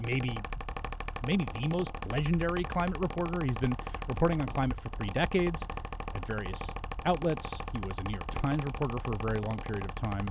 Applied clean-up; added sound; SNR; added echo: none; Mechanical fan; 5 dB; none.